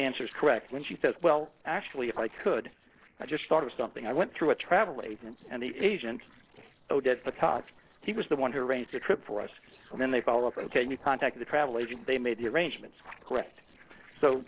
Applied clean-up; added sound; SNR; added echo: neural separator model SepFormer DNS4.